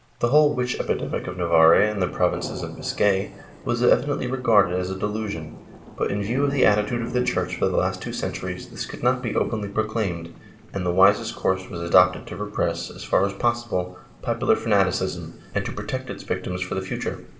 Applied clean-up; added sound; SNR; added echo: none; Thunder / Rain; 18 dB; reverberation time 2.6 s.